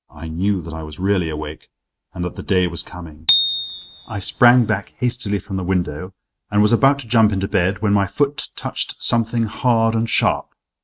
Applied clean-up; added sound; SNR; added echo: neural mask model RNNoise.